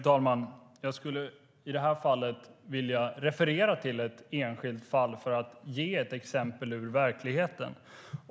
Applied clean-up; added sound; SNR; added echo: none; none; none; none.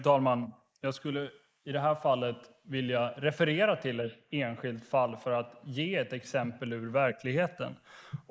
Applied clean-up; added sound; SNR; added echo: neural mask model Resemble Enhance denoiser.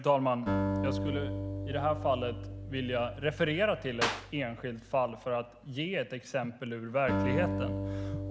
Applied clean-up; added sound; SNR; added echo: none; Clapping + Acoustic guitar; 3 dB; none.